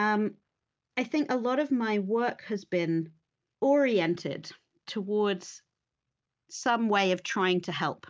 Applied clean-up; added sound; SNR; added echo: none; none; none; none.